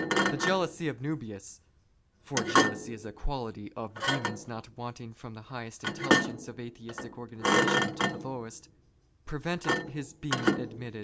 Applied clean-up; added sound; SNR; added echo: none; Thump, thud; -4 dB; none.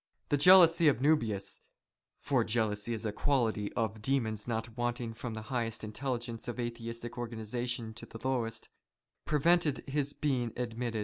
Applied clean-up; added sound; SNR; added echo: none; none; none; none.